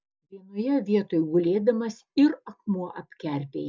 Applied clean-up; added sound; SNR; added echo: none; none; none; none.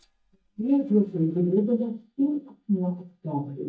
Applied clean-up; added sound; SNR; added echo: neural mask model DeepFilterNet 3.